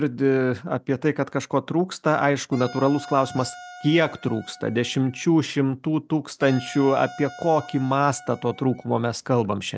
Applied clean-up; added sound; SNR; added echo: none; Wind instrument, woodwind instrument; 19 dB; none.